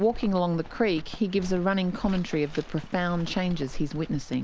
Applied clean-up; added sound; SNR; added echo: none; none; none; none.